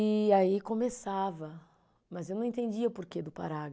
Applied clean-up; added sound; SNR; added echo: none; none; none; none.